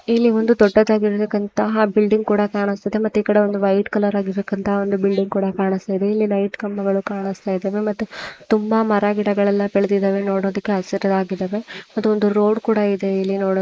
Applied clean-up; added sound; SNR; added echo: neural mask model Resemble Enhance denoiser.